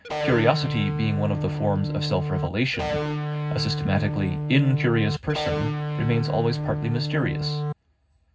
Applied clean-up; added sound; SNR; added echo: none; Electric guitar; 1 dB; reverberation time 0.4 s.